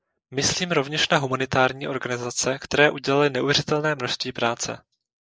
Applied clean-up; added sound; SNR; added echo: neural mask model Resemble Enhance denoiser.